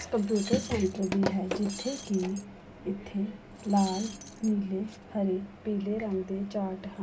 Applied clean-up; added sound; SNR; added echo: none; Shatter; 15 dB; none.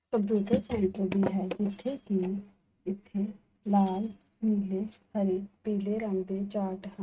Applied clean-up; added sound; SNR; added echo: neural mask model RNNoise.